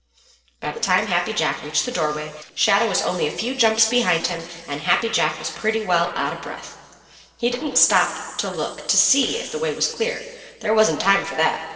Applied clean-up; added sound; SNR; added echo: neural separator model SepFormer DNS4.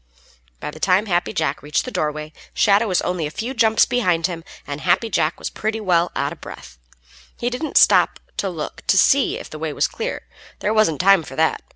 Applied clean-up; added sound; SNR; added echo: none; none; none; none.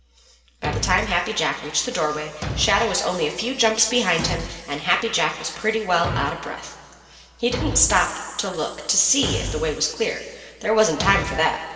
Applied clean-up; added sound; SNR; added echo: none; Thump, thud; 10 dB; reverberation time 3.0 s.